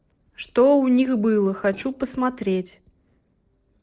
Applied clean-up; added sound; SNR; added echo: neural separator model SepFormer DNS4.